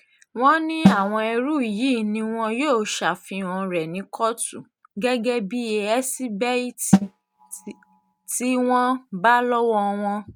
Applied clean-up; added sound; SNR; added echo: neural mask model RNNoise.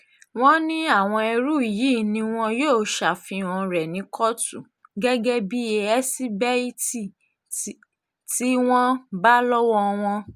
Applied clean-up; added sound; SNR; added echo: none; none; none; none.